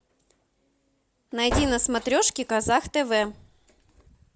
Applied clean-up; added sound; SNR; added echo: none; none; none; none.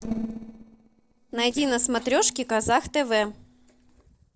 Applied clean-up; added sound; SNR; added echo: neural separator model SepFormer DNS4.